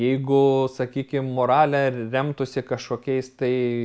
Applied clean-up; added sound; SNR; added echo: none; none; none; none.